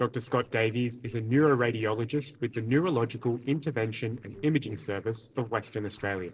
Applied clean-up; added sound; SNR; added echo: neural separator model SepFormer DNS4.